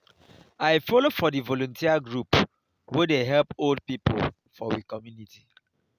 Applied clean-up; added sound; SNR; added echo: none; none; none; none.